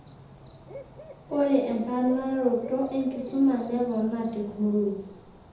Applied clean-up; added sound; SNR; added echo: none; Cricket / Bird; 18 dB; reverberation time 0.8 s.